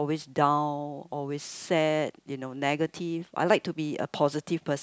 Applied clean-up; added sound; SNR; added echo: none; none; none; none.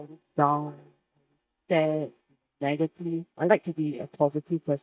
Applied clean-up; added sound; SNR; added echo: neural mask model DeepFilterNet 3.